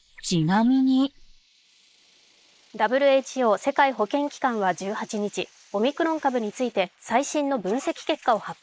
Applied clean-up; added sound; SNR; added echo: neural mask model Resemble Enhance denoiser.